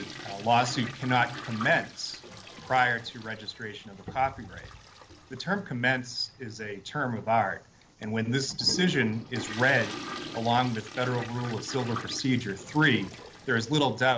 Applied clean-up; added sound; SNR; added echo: none; Toilet flush; 14 dB; none.